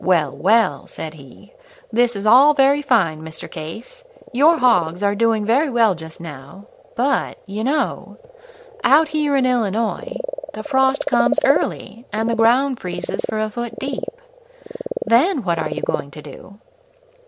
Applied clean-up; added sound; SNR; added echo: none; Frog; 11 dB; none.